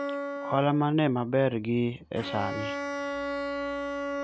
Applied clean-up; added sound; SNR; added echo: none; Bowed string instrument; 5 dB; none.